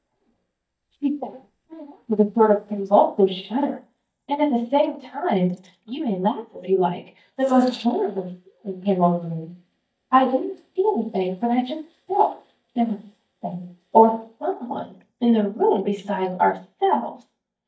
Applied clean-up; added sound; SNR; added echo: neural mask model DeepFilterNet 3.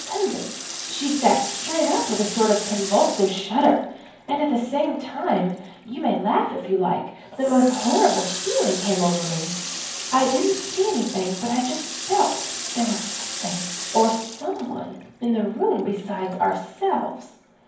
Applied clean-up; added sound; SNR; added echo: none; Water tap, faucet; 10 dB; reverberation time 0.9 s.